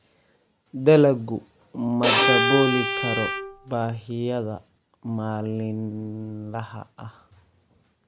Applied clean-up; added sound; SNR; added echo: none; Bowed string instrument; -2 dB; none.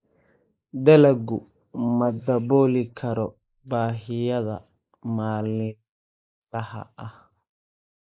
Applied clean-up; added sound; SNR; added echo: neural mask model Resemble Enhance denoiser.